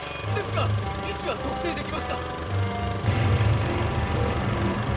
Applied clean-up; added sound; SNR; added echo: none; Engine starting; 9 dB; reverberation time 0.2 s.